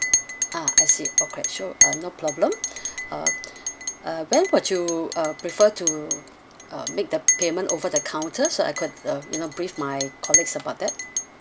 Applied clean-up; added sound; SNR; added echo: none; Chink, clink; 0 dB; none.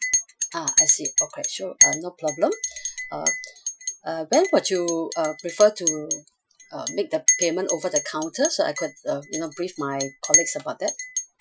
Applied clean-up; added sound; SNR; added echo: classical method Wiener filter.